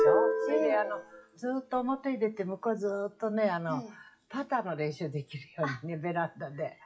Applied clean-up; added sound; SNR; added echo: classical method WPE with log-MMSE.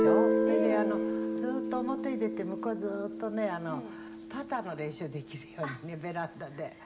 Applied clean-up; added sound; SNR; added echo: none; Guitar; -3 dB; reverberation time 1.2 s.